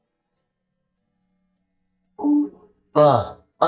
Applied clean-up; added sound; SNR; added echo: neural mask model DeepFilterNet 3.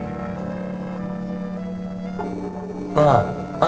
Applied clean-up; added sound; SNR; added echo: neural separator model SepFormer DNS4.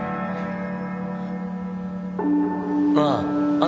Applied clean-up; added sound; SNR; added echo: none; none; none; none.